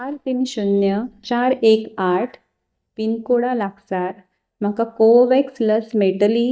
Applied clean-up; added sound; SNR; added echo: neural mask model DeepFilterNet 3.